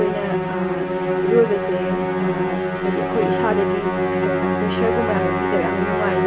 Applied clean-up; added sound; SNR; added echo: none; Musical instrument; -3 dB; none.